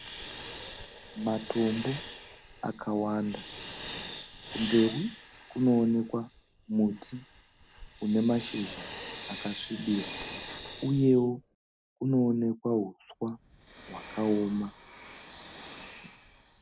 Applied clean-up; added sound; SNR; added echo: none; Hiss; 3 dB; none.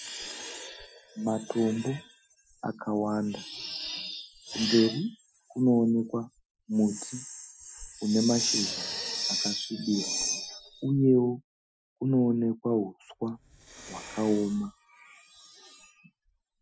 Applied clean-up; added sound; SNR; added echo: classical method Wiener filter.